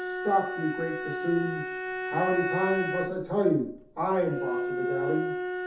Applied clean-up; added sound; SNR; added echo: none; Bowed string instrument; 3 dB; reverberation time 0.5 s.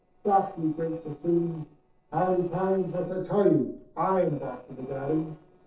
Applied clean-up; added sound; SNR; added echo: neural separator model SepFormer DNS4.